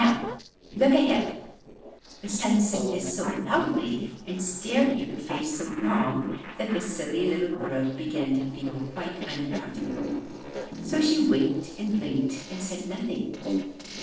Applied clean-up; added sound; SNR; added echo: neural separator model SepFormer DNS4.